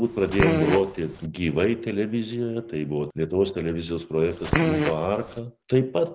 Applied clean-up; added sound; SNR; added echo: none; Fart; 1 dB; none.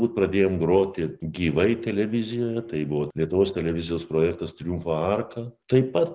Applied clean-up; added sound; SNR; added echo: none; none; none; none.